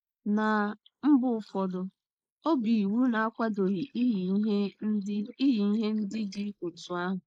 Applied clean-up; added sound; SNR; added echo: neural mask model Resemble Enhance denoiser.